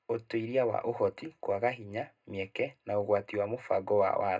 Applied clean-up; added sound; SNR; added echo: none; none; none; reverberation time 0.2 s.